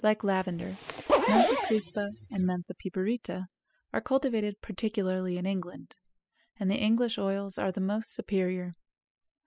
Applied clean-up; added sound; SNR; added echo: classical method spectral subtraction.